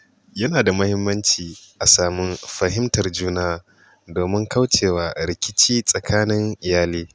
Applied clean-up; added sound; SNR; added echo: none; none; none; none.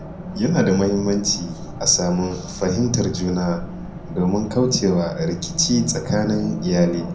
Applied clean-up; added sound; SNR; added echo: none; Race car, auto racing; 10 dB; reverberation time 0.6 s.